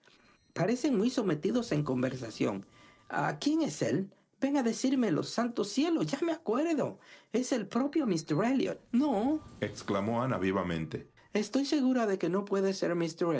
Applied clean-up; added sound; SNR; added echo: neural separator model SepFormer DNS4.